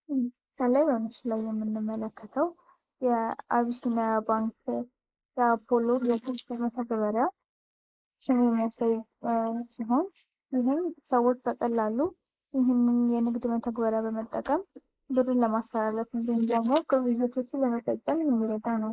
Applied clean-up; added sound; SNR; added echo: neural mask model Resemble Enhance denoiser.